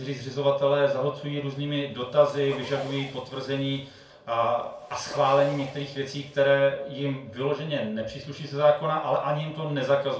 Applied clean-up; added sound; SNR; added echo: none; Zipper (clothing); 18 dB; reverberation time 0.4 s.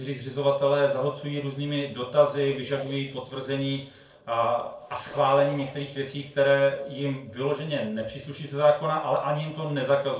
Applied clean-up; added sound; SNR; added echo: neural separator model SepFormer DNS4.